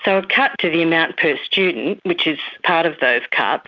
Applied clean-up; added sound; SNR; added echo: none; none; none; none.